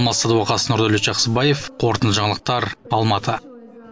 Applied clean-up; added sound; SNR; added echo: none; none; none; none.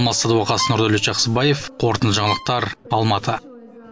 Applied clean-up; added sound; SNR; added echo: none; Bowed string instrument; 12 dB; none.